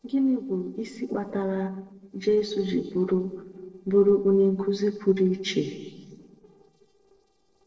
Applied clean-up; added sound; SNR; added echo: neural separator model SepFormer DNS4.